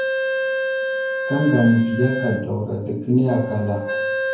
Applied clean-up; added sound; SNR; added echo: none; Wind instrument, woodwind instrument; 4 dB; reverberation time 0.9 s.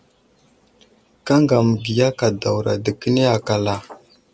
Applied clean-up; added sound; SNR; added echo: none; none; none; none.